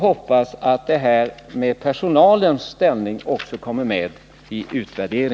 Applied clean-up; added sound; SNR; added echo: none; none; none; none.